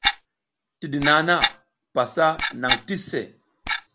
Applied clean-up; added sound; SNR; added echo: none; Clock; 3 dB; none.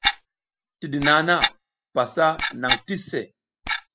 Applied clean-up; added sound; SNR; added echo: classical method spectral subtraction.